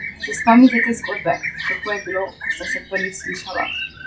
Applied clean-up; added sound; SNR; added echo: classical method WPE with log-MMSE.